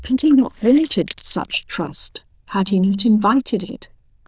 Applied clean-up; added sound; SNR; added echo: neural diffusion model UNIVERSE++.